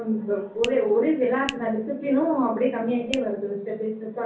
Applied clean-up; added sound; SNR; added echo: none; Finger snapping; 15 dB; reverberation time 0.6 s.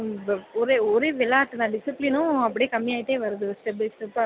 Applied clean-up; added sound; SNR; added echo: none; none; none; none.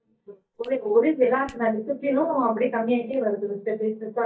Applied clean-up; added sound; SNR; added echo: neural mask model DeepFilterNet 3.